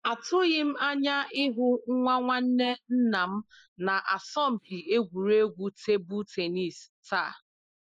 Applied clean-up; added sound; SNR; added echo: neural mask model Resemble Enhance denoiser.